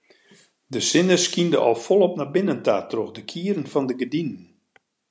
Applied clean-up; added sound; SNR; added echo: none; none; none; none.